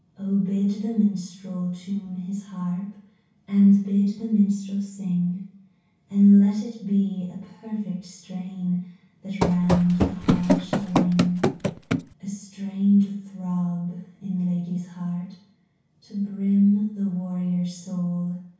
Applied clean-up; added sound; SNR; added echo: none; Run; 0 dB; reverberation time 0.6 s.